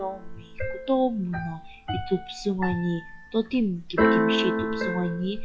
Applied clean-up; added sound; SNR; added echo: classical method log-MMSE.